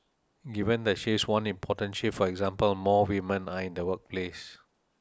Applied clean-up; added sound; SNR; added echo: none; none; none; none.